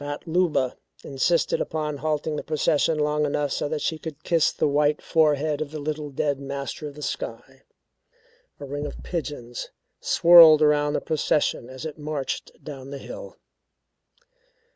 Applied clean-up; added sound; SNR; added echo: none; none; none; none.